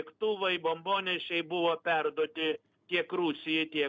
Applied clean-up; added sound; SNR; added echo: none; none; none; none.